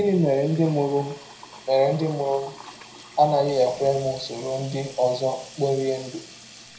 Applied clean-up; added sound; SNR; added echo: none; Sink (filling or washing) / Water tap, faucet; 20 dB; reverberation time 0.5 s.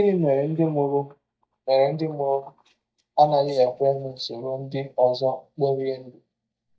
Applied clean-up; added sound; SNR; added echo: neural mask model DeepFilterNet 3.